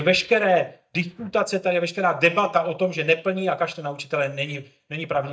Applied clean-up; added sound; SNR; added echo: neural mask model DeepFilterNet 3.